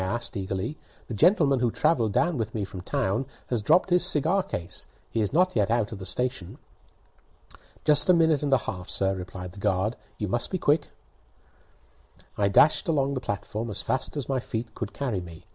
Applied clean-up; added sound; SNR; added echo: none; none; none; none.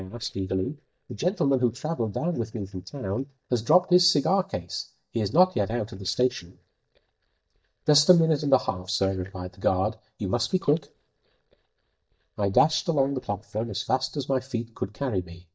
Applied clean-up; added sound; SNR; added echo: neural mask model DeepFilterNet 3.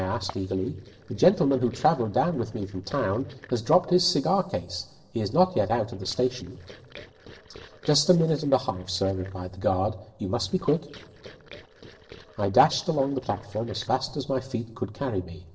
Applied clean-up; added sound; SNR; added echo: neural separator model SepFormer DNS4.